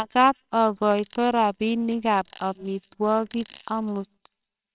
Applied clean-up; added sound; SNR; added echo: neural separator model SepFormer WHAMR!.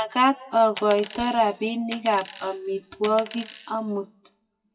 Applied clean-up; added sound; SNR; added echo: classical method WPE with log-MMSE.